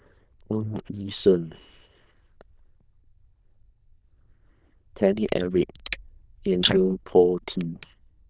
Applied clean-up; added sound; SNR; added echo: neural diffusion model UNIVERSE++.